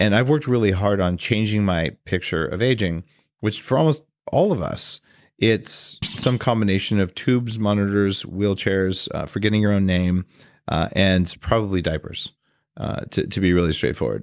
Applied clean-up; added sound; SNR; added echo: neural mask model DeepFilterNet 3.